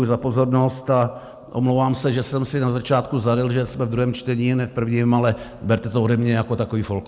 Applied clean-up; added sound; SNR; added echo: none; none; none; none.